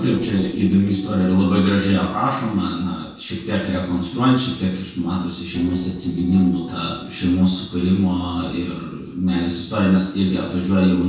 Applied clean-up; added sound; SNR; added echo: neural separator model SepFormer DNS4.